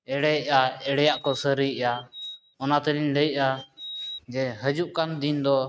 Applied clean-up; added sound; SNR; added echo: neural mask model RNNoise.